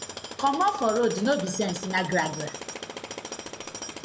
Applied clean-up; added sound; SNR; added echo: none; Tools; 10 dB; none.